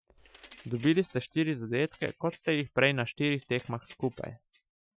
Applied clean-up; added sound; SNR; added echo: classical method Wiener filter.